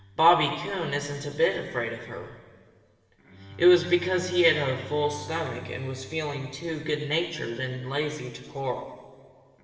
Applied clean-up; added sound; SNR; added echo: none; Bowed string instrument; 20 dB; reverberation time 2.2 s.